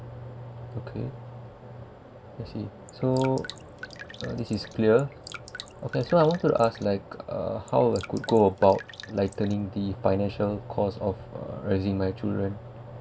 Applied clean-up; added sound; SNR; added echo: none; Drip; 17 dB; none.